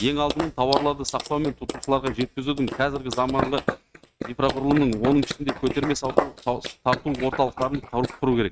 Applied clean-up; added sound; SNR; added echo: neural mask model RNNoise.